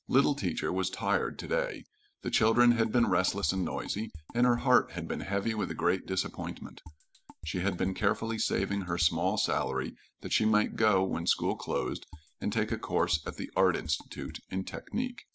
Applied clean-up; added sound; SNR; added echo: none; Drum kit; 16 dB; none.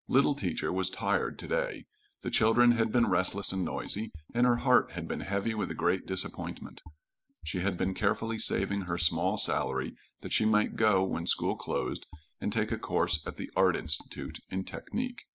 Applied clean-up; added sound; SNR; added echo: neural mask model Resemble Enhance denoiser.